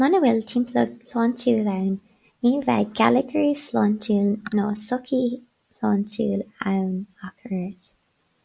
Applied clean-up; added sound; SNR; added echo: none; none; none; none.